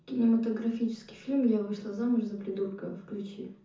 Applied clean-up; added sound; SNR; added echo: none; none; none; reverberation time 0.6 s.